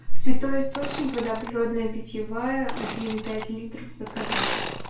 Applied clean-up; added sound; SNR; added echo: none; Sawing / Engine; 13 dB; reverberation time 0.3 s.